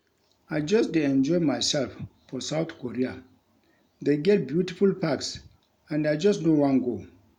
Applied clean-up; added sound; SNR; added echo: none; none; none; none.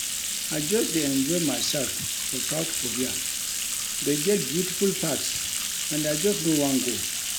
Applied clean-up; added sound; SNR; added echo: none; Bathtub (filling or washing); 1 dB; none.